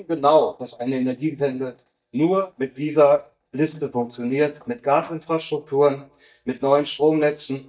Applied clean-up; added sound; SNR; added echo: neural mask model DeepFilterNet 3.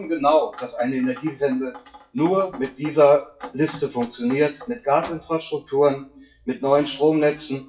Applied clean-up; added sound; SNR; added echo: classical method WPE with log-MMSE.